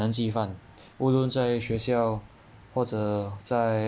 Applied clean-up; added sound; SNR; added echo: none; none; none; none.